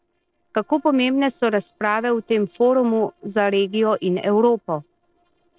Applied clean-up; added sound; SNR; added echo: neural separator model SepFormer DNS4.